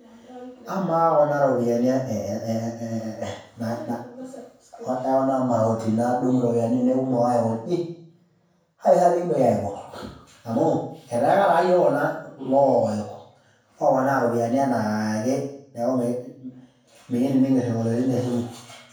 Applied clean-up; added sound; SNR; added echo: none; none; none; reverberation time 0.6 s.